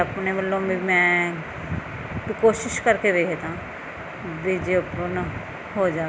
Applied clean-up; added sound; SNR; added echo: none; none; none; none.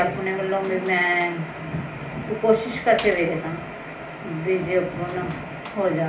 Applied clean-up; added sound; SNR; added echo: none; Slam; 20 dB; reverberation time 0.4 s.